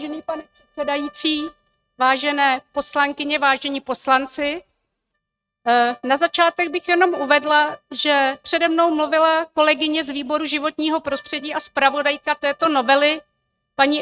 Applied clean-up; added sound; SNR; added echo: neural mask model RNNoise.